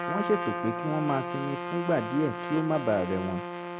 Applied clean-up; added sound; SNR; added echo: none; Trumpet; 4 dB; none.